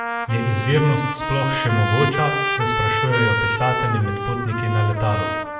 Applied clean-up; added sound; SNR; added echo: none; Trumpet; 3 dB; reverberation time 0.7 s.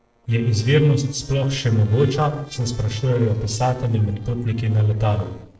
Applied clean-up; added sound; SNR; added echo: neural separator model SepFormer DNS4.